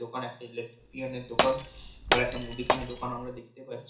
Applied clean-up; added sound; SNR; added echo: none; Glass; -3 dB; reverberation time 0.7 s.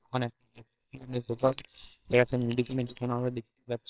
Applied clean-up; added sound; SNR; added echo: neural separator model SepFormer WHAMR!.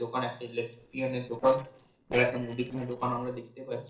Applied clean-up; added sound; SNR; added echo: neural separator model SepFormer DNS4.